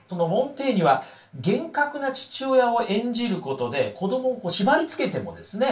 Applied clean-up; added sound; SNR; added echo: none; none; none; reverberation time 0.2 s.